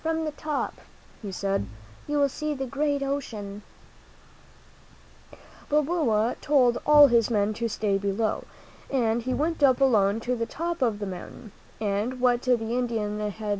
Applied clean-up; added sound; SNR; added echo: none; Bowed string instrument; 16 dB; none.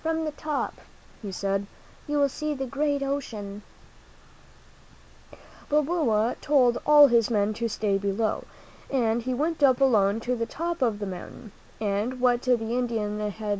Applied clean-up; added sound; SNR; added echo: none; none; none; none.